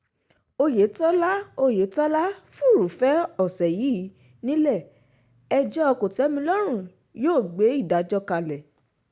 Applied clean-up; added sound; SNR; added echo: none; none; none; none.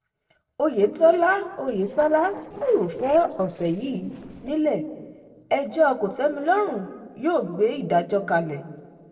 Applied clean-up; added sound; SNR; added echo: neural separator model SepFormer DNS4.